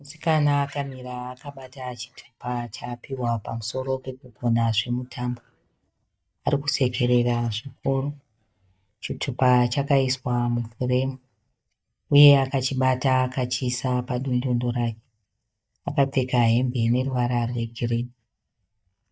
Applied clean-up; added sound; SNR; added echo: neural mask model DeepFilterNet 3.